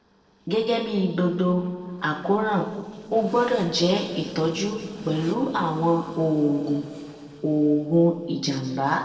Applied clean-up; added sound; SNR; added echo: neural separator model SepFormer DNS4.